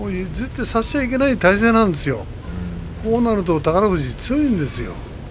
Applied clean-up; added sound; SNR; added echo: none; none; none; none.